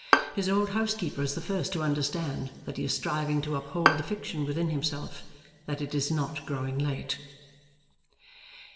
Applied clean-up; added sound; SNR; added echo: none; Bowed string instrument; 0 dB; reverberation time 1.6 s.